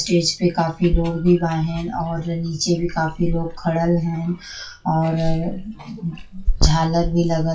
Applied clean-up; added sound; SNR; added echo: classical method WPE with log-MMSE.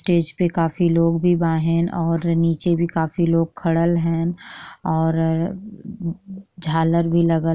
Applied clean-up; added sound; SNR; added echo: none; none; none; none.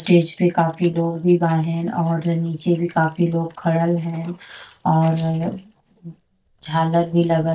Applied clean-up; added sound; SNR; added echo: neural mask model DeepFilterNet 3.